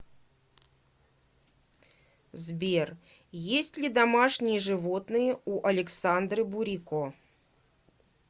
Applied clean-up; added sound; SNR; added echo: none; none; none; none.